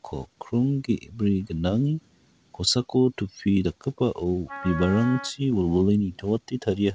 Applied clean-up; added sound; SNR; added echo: none; Wind instrument, woodwind instrument; 13 dB; none.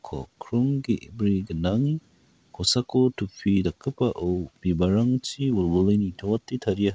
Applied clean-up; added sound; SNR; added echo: neural mask model Resemble Enhance denoiser.